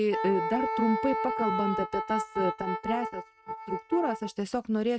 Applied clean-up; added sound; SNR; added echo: neural mask model RNNoise.